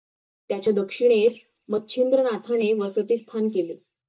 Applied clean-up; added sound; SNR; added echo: neural mask model DeepFilterNet 3.